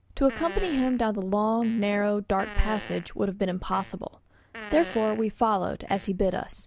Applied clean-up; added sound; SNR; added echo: none; Fart; 16 dB; none.